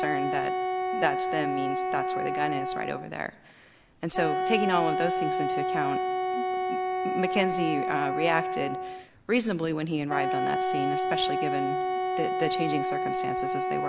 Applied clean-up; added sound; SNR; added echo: none; Wind instrument, woodwind instrument; -2 dB; none.